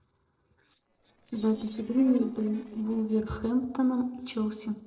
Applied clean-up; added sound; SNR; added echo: neural separator model SepFormer DNS4.